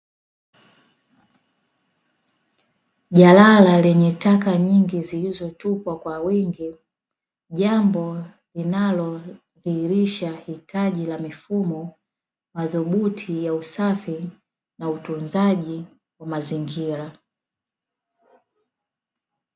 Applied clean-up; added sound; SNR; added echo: none; none; none; none.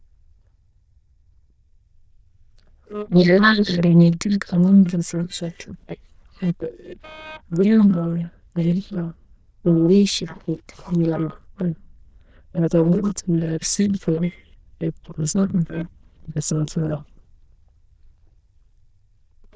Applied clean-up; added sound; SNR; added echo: neural diffusion model UNIVERSE++.